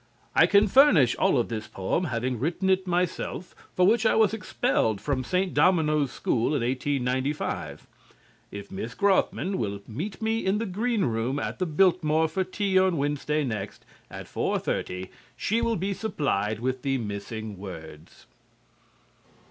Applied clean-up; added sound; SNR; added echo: none; Bass drum; 12 dB; none.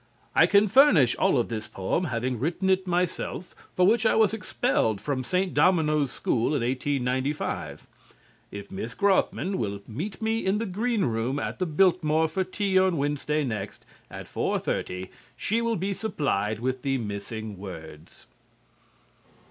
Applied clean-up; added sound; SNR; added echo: none; none; none; none.